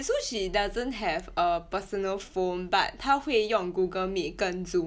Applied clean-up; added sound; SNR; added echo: none; none; none; none.